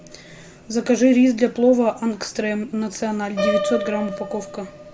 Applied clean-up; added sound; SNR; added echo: none; Piano; 9 dB; none.